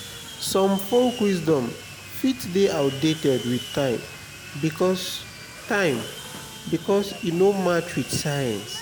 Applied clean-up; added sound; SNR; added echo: none; Sawing; 13 dB; none.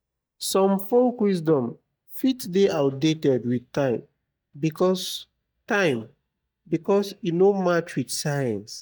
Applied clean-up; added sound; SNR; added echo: neural mask model DeepFilterNet 3.